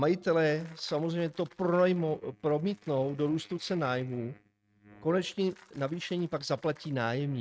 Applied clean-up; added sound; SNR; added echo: neural mask model RNNoise.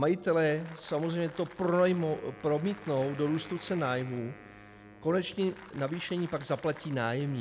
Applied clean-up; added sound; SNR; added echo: none; Wind instrument, woodwind instrument + Applause; 19 dB; none.